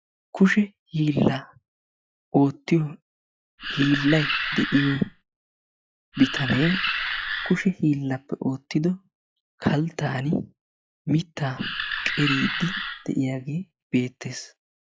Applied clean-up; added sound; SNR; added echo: classical method log-MMSE.